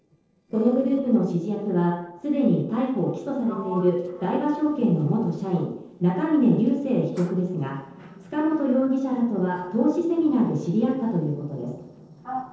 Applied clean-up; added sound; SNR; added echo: neural separator model SepFormer DNS4.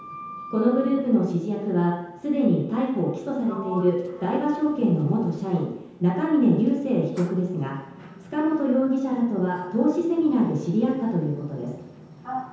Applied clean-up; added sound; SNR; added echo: none; Sliding door; 19 dB; reverberation time 0.9 s.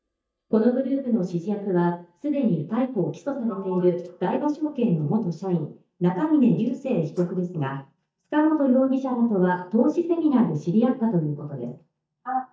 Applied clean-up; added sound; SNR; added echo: neural mask model DeepFilterNet 3.